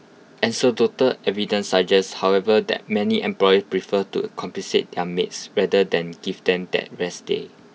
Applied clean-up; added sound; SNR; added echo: none; none; none; none.